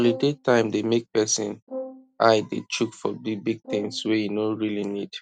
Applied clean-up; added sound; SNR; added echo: none; Brass instrument; 16 dB; none.